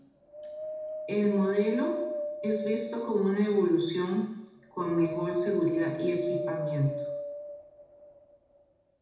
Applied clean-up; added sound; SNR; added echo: none; Wind; 8 dB; reverberation time 0.9 s.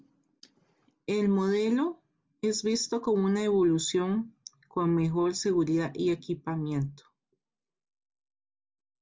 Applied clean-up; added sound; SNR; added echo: none; none; none; none.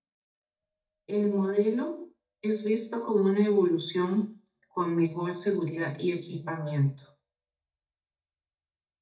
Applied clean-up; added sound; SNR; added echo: neural mask model DeepFilterNet 3.